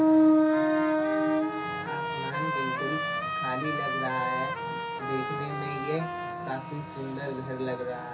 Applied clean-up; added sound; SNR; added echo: none; Trumpet; 5 dB; reverberation time 0.3 s.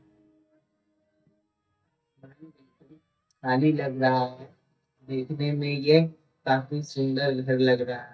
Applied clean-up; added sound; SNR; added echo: neural mask model DeepFilterNet 3.